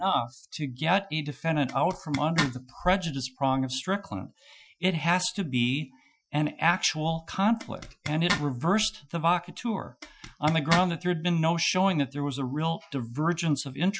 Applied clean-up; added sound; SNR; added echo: classical method Wiener filter.